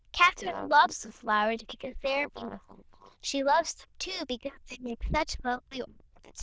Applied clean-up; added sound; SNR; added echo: neural diffusion model UNIVERSE++.